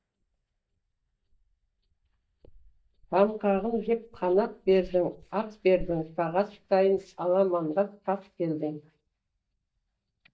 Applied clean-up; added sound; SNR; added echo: neural mask model DeepFilterNet 3.